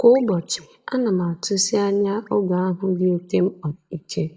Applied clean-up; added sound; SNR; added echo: neural mask model DeepFilterNet 3.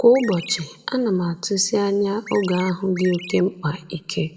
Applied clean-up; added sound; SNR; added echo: none; Chirp, tweet; 14 dB; reverberation time 1.3 s.